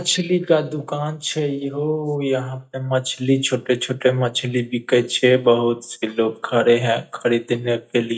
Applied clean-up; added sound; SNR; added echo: neural mask model DeepFilterNet 3.